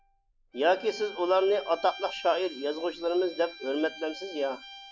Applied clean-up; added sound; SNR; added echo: none; Bowed string instrument; 16 dB; none.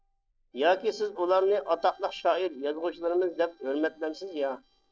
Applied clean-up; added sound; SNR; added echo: neural separator model SepFormer DNS4.